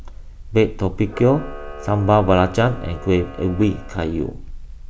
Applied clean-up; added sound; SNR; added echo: none; Camera; 19 dB; none.